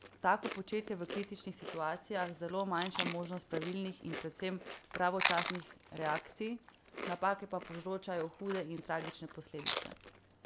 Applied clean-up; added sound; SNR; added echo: none; Chewing, mastication; 0 dB; none.